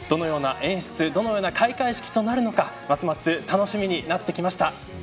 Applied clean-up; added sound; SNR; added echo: none; none; none; none.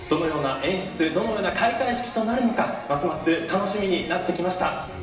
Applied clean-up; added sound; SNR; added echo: none; none; none; reverberation time 0.9 s.